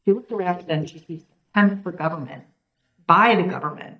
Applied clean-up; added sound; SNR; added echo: neural mask model DeepFilterNet 3.